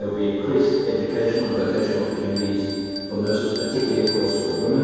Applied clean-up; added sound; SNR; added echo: none; Bell; 14 dB; reverberation time 2.2 s.